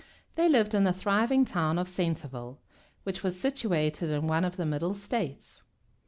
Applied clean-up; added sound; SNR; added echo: none; none; none; none.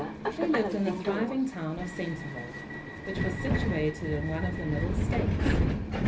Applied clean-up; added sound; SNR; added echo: none; Subway, metro, underground; -2 dB; reverberation time 0.3 s.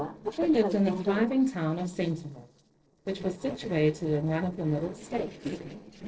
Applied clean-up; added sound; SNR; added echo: neural separator model SepFormer DNS4.